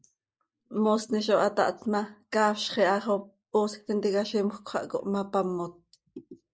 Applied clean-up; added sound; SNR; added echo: neural mask model Resemble Enhance denoiser.